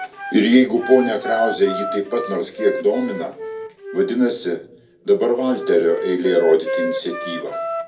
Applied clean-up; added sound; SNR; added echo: none; Wind instrument, woodwind instrument; 9 dB; reverberation time 0.2 s.